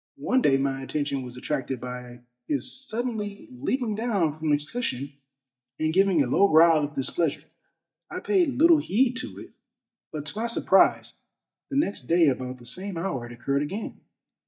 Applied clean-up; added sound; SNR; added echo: neural mask model DeepFilterNet 3.